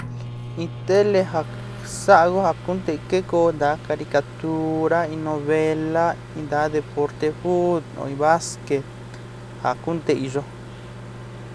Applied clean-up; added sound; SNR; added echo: none; Microwave oven; 13 dB; none.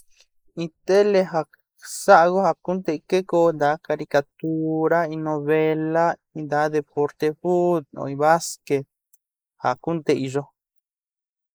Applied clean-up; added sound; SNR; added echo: neural mask model Resemble Enhance denoiser.